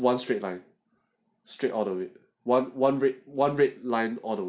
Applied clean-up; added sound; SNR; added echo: none; none; none; none.